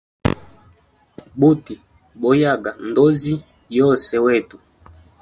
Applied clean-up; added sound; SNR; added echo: none; none; none; none.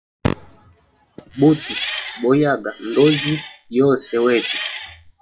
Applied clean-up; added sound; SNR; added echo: classical method log-MMSE.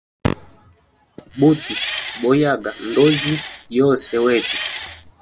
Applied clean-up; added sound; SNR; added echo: none; Engine; 7 dB; none.